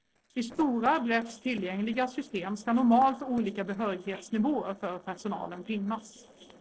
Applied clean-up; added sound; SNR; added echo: neural separator model SepFormer DNS4.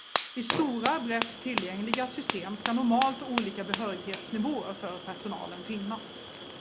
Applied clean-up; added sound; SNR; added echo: none; Fire; 0 dB; none.